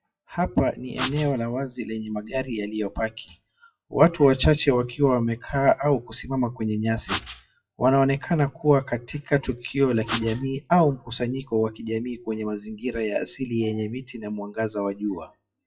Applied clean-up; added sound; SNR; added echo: classical method WPE with log-MMSE.